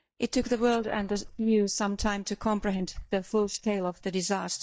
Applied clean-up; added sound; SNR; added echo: neural mask model DeepFilterNet 3.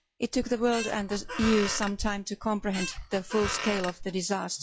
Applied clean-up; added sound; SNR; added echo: classical method log-MMSE.